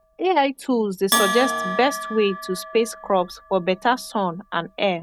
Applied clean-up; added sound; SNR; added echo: none; Bell; 7 dB; none.